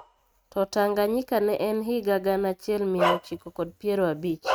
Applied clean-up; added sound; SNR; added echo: neural mask model RNNoise.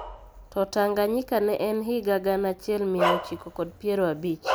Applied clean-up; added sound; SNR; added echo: none; Bark; 7 dB; none.